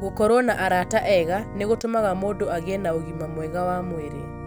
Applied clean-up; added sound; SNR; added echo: none; Organ; 12 dB; none.